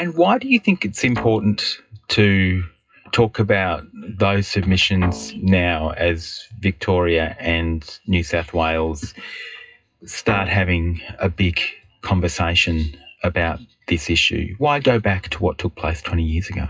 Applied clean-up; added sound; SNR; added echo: classical method WPE with log-MMSE.